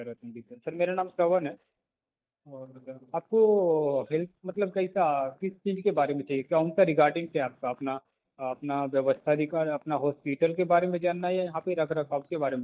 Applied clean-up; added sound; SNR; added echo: neural mask model DeepFilterNet 3.